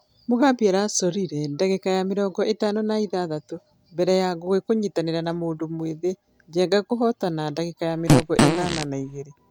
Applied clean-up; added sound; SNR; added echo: none; Fart; -3 dB; none.